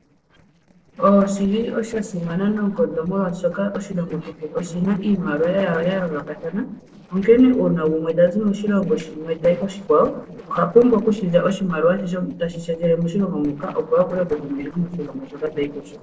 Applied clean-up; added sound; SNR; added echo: neural separator model SepFormer DNS4.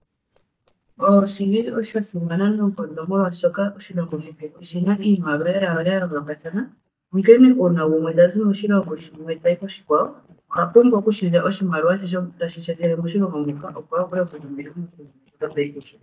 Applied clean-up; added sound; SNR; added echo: neural mask model DeepFilterNet 3.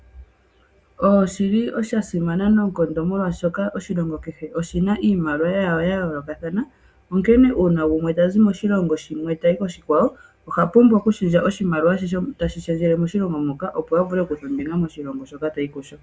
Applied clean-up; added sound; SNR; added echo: none; none; none; none.